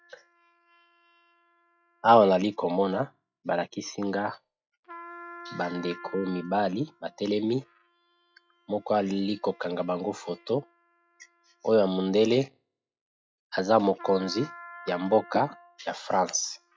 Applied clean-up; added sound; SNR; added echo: classical method log-MMSE.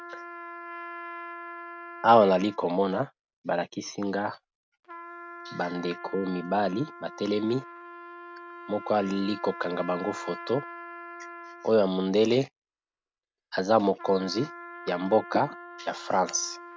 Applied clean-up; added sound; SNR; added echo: none; Trumpet; 15 dB; none.